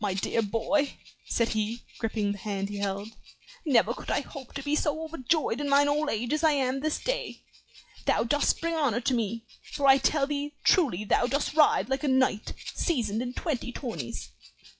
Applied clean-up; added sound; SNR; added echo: classical method log-MMSE.